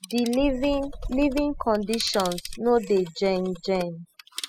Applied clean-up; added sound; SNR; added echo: classical method spectral subtraction.